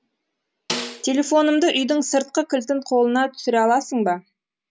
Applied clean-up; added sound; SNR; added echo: none; Snare drum; 11 dB; none.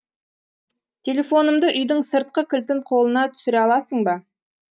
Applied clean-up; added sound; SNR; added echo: neural mask model DeepFilterNet 3.